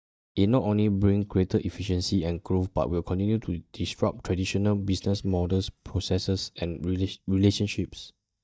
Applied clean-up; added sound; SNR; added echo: neural mask model DeepFilterNet 3.